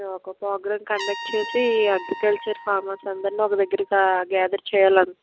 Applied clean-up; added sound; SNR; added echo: none; Trumpet; 16 dB; none.